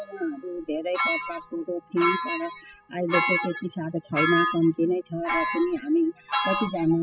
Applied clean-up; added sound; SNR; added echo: classical method spectral subtraction.